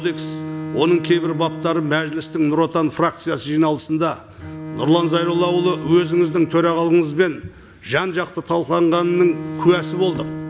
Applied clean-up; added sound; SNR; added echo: none; Bowed string instrument; 12 dB; none.